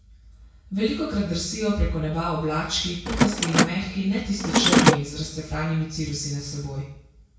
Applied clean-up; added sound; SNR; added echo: none; Mechanisms; -3 dB; reverberation time 0.6 s.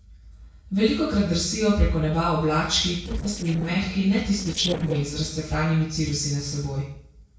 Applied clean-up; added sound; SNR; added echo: neural separator model SepFormer DNS4.